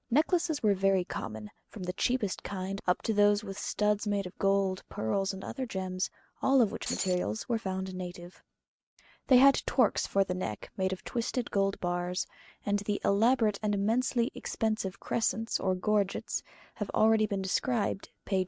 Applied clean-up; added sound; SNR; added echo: neural mask model RNNoise.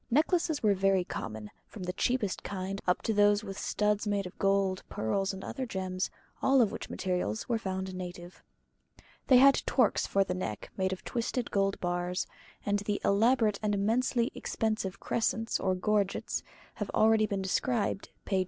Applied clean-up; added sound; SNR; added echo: none; none; none; none.